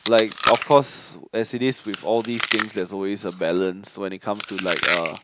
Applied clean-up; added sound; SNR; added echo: none; Chewing, mastication; 6 dB; none.